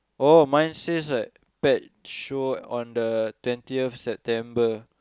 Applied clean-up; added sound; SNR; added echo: none; none; none; none.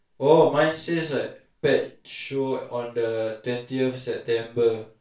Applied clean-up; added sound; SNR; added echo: none; none; none; reverberation time 0.3 s.